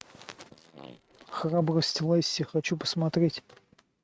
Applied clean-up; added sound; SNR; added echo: neural mask model RNNoise.